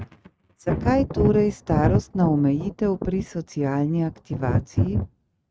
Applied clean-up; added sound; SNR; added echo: neural mask model RNNoise.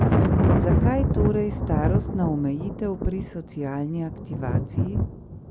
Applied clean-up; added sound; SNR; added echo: none; Thunder; -5 dB; none.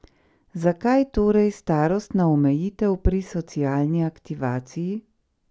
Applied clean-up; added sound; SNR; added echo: none; none; none; none.